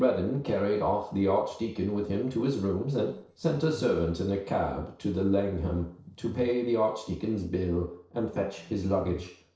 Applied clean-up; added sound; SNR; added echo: neural separator model SepFormer DNS4.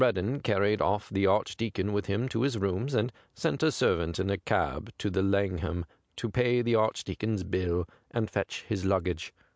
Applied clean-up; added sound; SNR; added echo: none; none; none; none.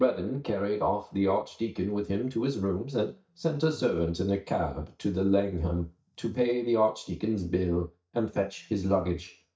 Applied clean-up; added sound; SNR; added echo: neural mask model DeepFilterNet 3.